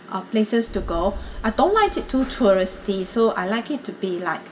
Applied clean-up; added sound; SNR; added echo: none; Boom; 14 dB; reverberation time 1.5 s.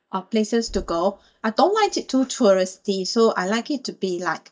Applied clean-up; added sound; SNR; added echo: neural mask model DeepFilterNet 3.